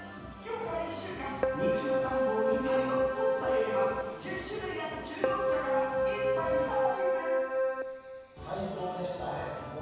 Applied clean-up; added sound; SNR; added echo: none; Keyboard (musical); -5 dB; reverberation time 1.2 s.